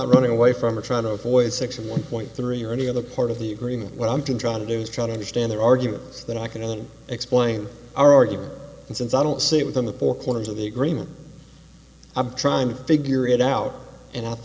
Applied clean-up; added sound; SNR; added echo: none; none; none; none.